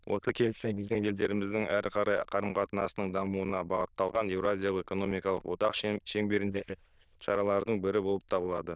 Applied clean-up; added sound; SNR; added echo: neural diffusion model UNIVERSE++.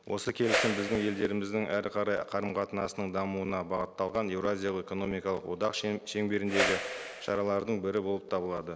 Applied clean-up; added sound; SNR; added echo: none; Whoosh, swoosh, swish; 2 dB; none.